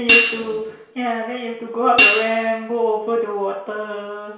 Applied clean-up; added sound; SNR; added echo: none; Hi-hat; -1 dB; reverberation time 0.6 s.